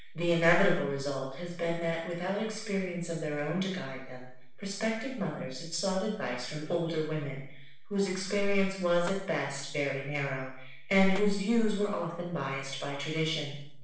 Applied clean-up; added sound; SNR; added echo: neural separator model SepFormer DNS4.